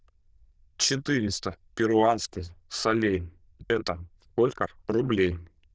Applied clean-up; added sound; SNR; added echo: neural diffusion model UNIVERSE++.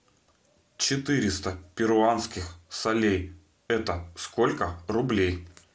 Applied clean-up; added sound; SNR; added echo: none; none; none; none.